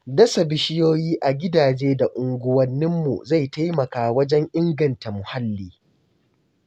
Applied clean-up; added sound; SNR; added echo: none; none; none; none.